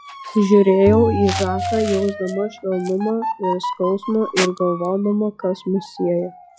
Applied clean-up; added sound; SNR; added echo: classical method log-MMSE.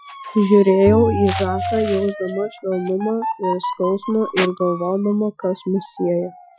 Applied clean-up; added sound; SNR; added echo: classical method Wiener filter.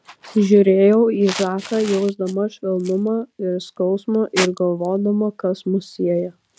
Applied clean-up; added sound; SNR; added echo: none; none; none; none.